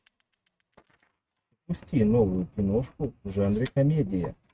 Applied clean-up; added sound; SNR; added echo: neural mask model RNNoise.